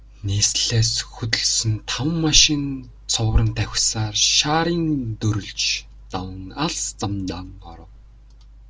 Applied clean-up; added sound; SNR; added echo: none; none; none; none.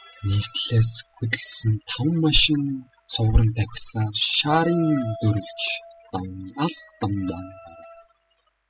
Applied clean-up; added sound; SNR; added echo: classical method spectral subtraction.